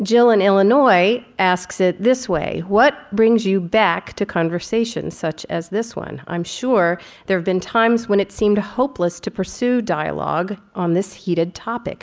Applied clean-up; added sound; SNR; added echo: none; none; none; none.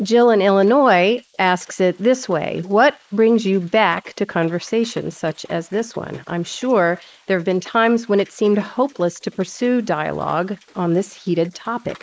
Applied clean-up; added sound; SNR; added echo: neural mask model Resemble Enhance denoiser.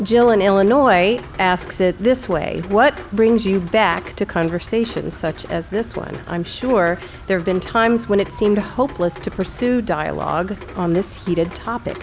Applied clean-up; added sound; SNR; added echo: none; Rain; 17 dB; none.